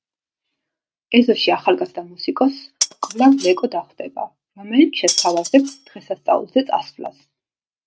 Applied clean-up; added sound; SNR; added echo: neural mask model RNNoise.